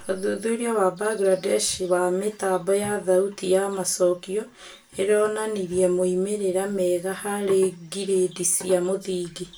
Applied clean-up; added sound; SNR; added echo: none; none; none; reverberation time 0.2 s.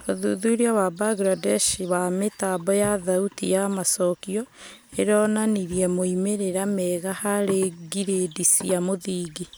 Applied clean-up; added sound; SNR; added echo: none; none; none; none.